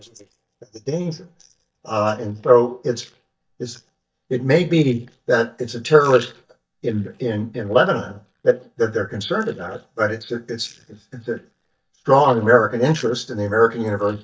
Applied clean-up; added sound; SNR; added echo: neural mask model DeepFilterNet 3.